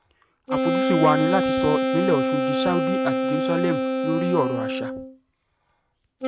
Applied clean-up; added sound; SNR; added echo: none; Wind instrument, woodwind instrument; -2 dB; none.